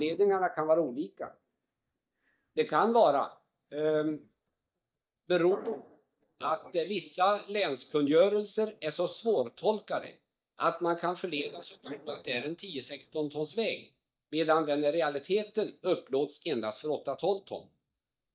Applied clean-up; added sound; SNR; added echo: neural mask model DeepFilterNet 3.